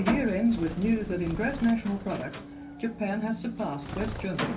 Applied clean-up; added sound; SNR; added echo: none; Bird; 9 dB; reverberation time 0.3 s.